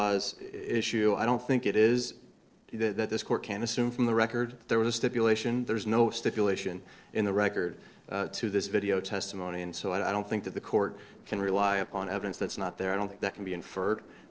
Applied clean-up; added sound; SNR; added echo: neural separator model SepFormer DNS4.